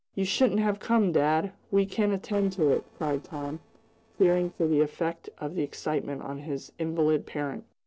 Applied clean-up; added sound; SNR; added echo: neural separator model SepFormer DNS4.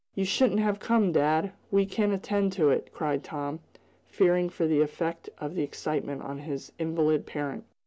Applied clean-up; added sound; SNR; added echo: none; none; none; none.